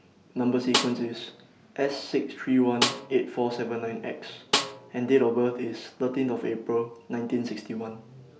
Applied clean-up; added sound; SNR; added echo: none; Snare drum; 4 dB; none.